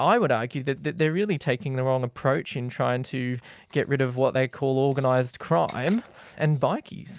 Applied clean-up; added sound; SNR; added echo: none; none; none; none.